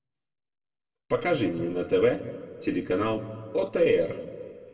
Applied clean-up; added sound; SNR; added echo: none; none; none; reverberation time 1.6 s.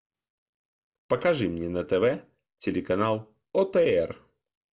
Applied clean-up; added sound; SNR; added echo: none; none; none; none.